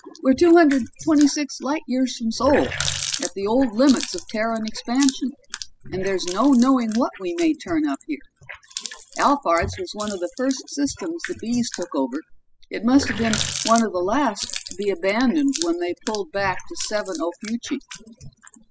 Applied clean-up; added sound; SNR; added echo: classical method spectral subtraction.